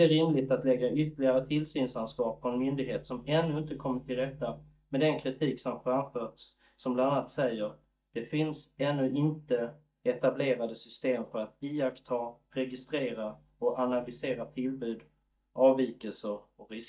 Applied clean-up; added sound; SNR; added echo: neural mask model DeepFilterNet 3.